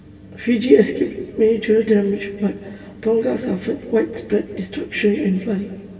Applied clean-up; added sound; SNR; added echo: none; none; none; reverberation time 1.9 s.